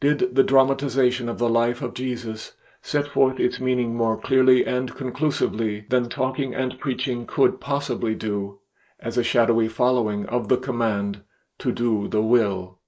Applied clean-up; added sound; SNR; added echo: neural mask model Resemble Enhance denoiser.